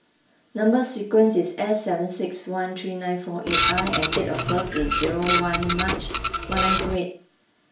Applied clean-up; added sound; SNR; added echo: none; Printer; -4 dB; reverberation time 0.4 s.